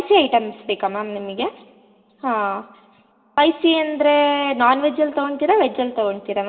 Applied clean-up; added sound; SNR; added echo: none; none; none; reverberation time 2.8 s.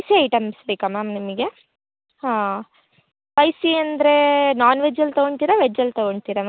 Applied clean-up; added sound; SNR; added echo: none; none; none; none.